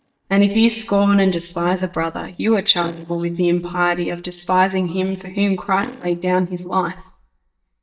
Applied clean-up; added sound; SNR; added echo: neural mask model DeepFilterNet 3.